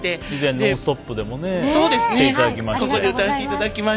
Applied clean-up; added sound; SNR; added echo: none; none; none; none.